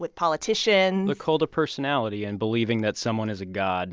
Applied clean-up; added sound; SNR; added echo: none; none; none; none.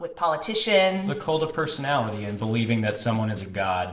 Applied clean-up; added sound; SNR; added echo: neural separator model SepFormer DNS4.